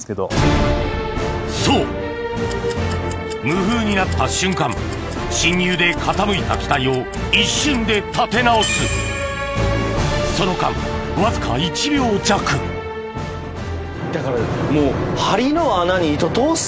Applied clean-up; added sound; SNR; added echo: none; none; none; none.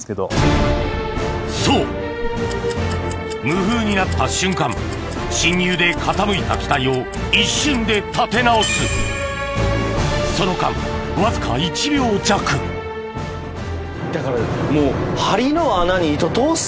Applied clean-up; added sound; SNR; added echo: none; Whoosh, swoosh, swish; 10 dB; none.